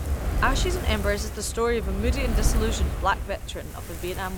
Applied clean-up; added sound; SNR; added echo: none; Fire; -3 dB; none.